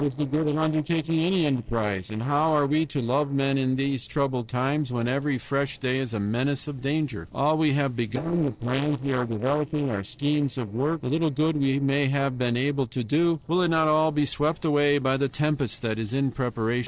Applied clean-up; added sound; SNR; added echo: neural separator model SepFormer DNS4.